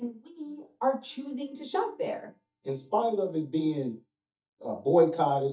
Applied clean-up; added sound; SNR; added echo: neural mask model DeepFilterNet 3.